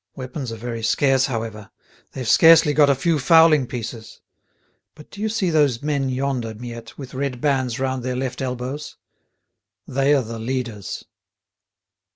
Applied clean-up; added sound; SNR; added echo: none; none; none; none.